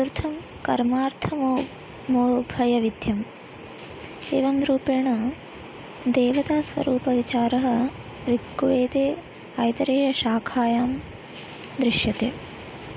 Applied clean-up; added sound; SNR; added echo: none; none; none; none.